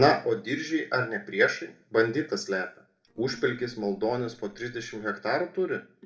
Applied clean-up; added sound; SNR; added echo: neural separator model SepFormer DNS4.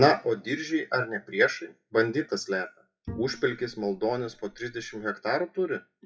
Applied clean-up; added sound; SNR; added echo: classical method WPE with log-MMSE.